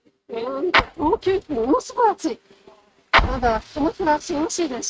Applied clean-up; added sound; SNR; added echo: neural mask model RNNoise.